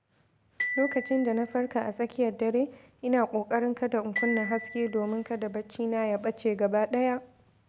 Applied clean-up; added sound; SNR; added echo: none; Glockenspiel; 11 dB; none.